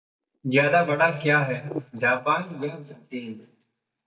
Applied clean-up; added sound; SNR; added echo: neural mask model DeepFilterNet 3.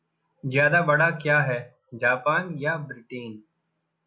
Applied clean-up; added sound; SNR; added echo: none; none; none; none.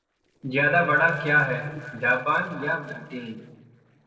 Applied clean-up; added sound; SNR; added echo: neural separator model SepFormer DNS4.